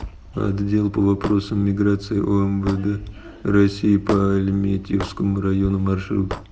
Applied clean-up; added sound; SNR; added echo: none; Hammer / Wood; 17 dB; none.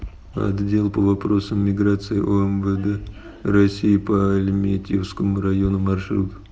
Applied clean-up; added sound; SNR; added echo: none; none; none; none.